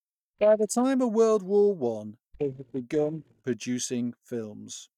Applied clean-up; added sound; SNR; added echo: neural mask model DeepFilterNet 3.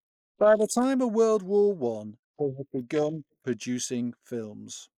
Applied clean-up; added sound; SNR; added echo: neural mask model Resemble Enhance denoiser.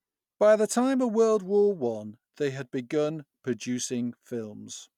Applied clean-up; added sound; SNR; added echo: none; none; none; none.